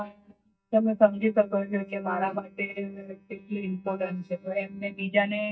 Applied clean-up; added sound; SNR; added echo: neural mask model DeepFilterNet 3.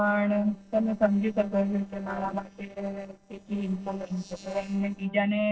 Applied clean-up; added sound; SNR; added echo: neural separator model SepFormer DNS4.